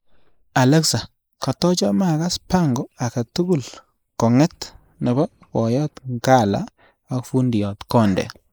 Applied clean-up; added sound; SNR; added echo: neural mask model Resemble Enhance denoiser.